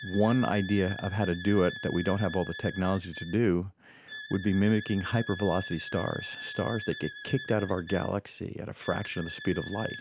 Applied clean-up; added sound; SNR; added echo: none; Wind instrument, woodwind instrument; 13 dB; none.